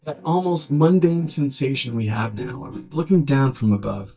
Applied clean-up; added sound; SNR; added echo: neural mask model DeepFilterNet 3.